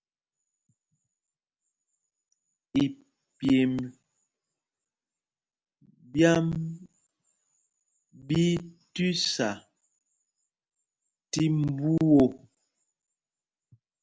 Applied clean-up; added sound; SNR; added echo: none; none; none; none.